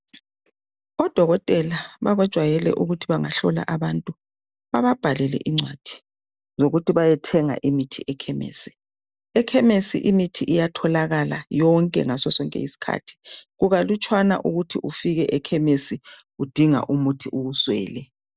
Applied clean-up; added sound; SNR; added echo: none; none; none; none.